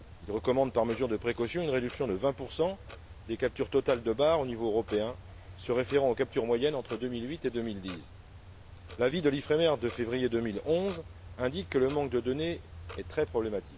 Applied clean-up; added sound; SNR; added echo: none; Clock; 16 dB; none.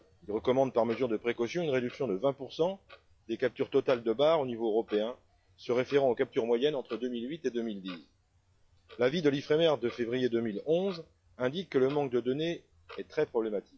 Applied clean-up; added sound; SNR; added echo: classical method log-MMSE.